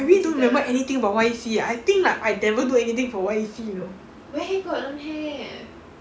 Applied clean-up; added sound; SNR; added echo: none; none; none; none.